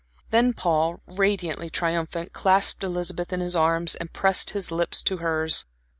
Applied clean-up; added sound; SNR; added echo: none; none; none; none.